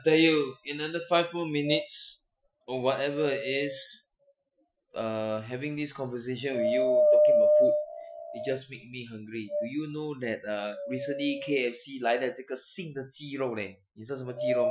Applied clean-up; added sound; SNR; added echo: classical method Wiener filter.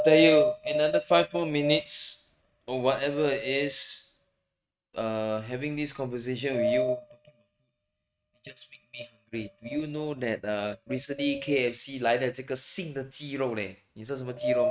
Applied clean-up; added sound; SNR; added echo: neural mask model RNNoise.